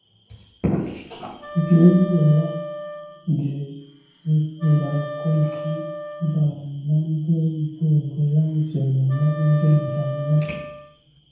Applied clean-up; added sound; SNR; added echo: none; Wind instrument, woodwind instrument; 12 dB; reverberation time 0.9 s.